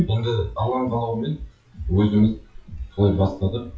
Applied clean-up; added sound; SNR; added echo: classical method WPE with log-MMSE.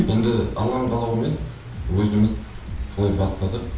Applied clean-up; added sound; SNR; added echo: none; Rain; 17 dB; reverberation time 2.8 s.